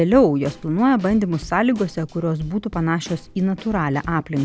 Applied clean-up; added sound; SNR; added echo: none; Snare drum / Drum kit; 19 dB; none.